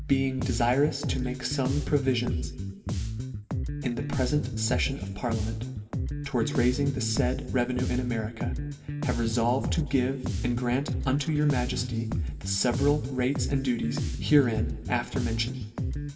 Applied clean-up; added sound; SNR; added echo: none; Bass guitar; 2 dB; reverberation time 1.5 s.